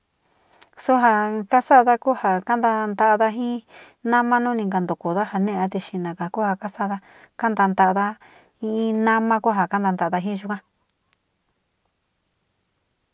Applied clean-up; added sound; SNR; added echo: none; none; none; none.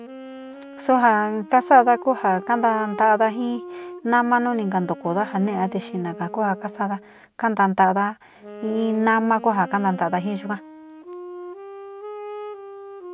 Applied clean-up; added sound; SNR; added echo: none; Wind instrument, woodwind instrument; 15 dB; none.